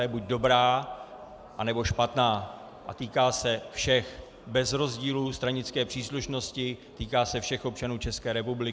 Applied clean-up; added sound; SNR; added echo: none; none; none; none.